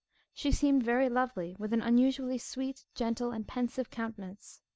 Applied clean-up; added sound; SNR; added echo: none; none; none; none.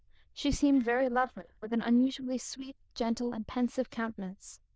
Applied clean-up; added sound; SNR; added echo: neural diffusion model UNIVERSE++.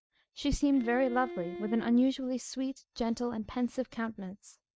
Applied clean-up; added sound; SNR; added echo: neural mask model RNNoise.